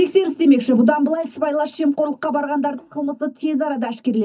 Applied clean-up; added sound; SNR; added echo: neural mask model DeepFilterNet 3.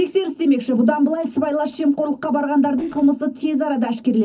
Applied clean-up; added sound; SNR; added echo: neural separator model SepFormer DNS4.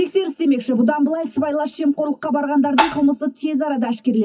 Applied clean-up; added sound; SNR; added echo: classical method WPE with log-MMSE.